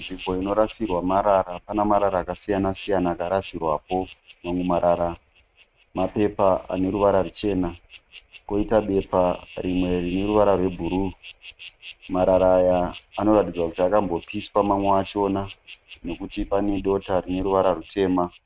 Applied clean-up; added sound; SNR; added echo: neural mask model RNNoise.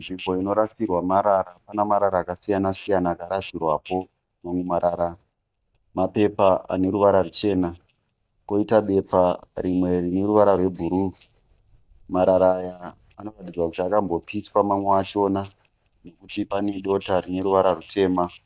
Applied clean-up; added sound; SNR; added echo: neural mask model DeepFilterNet 3.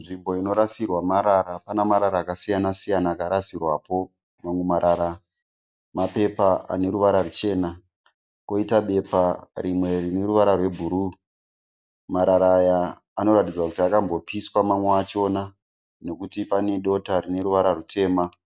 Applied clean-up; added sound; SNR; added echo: none; none; none; none.